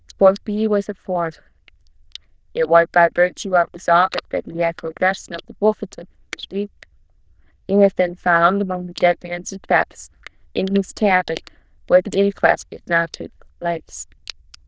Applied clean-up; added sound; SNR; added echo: neural diffusion model UNIVERSE++.